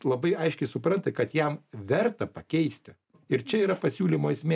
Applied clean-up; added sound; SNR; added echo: none; none; none; none.